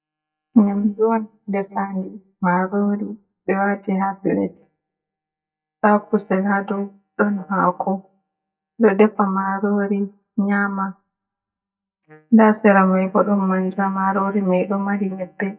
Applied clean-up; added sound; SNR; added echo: neural mask model DeepFilterNet 3.